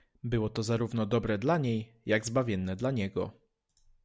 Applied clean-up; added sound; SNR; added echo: none; none; none; none.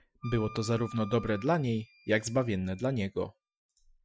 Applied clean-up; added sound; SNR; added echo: classical method Wiener filter.